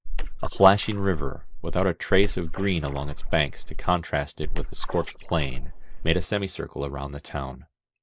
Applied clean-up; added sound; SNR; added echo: neural mask model Resemble Enhance denoiser.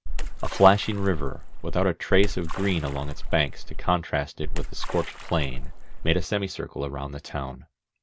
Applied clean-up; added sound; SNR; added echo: none; Splash, splatter; -1 dB; none.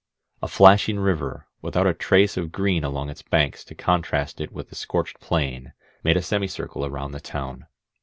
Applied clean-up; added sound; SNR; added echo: none; none; none; none.